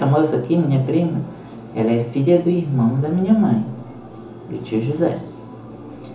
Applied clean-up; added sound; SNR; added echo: none; none; none; reverberation time 0.7 s.